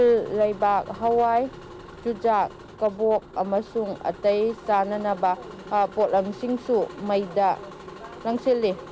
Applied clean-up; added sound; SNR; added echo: none; none; none; none.